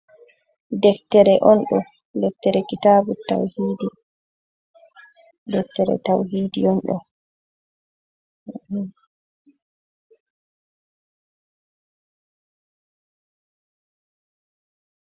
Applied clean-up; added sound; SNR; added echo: none; none; none; none.